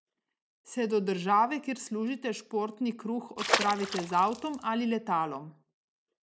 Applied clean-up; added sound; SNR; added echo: none; Water / Splash, splatter; 2 dB; none.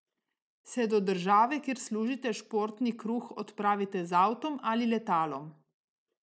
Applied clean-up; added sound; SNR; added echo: none; none; none; none.